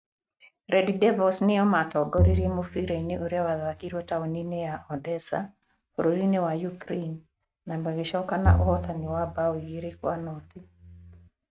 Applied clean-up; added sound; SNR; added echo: neural mask model RNNoise.